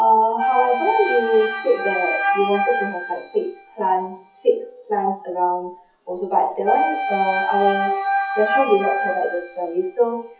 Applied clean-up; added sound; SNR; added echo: classical method WPE with log-MMSE.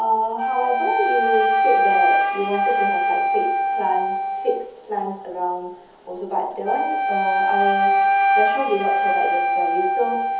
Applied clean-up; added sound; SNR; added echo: none; Wind instrument, woodwind instrument; -5 dB; reverberation time 0.7 s.